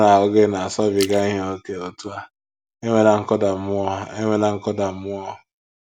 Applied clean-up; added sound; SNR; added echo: none; Splash, splatter; 19 dB; none.